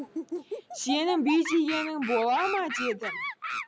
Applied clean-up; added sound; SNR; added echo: none; Animal; 7 dB; none.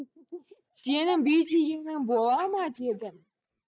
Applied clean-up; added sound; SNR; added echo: neural mask model DeepFilterNet 3.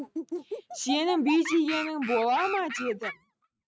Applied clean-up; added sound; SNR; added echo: neural mask model RNNoise.